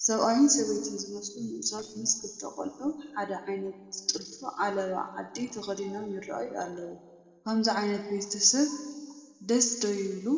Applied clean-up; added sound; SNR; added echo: neural separator model SepFormer DNS4.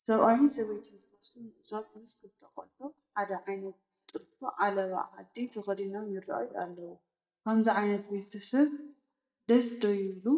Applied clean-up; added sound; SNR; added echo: neural mask model DeepFilterNet 3.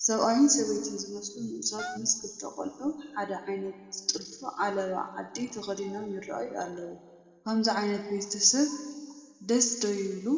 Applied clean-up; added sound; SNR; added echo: none; Wind instrument, woodwind instrument; 12 dB; reverberation time 1.3 s.